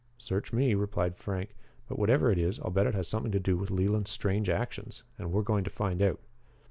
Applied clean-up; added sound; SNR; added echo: none; none; none; none.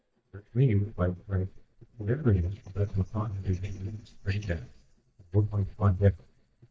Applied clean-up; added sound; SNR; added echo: neural mask model DeepFilterNet 3.